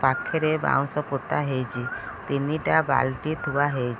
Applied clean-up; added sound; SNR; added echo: none; none; none; none.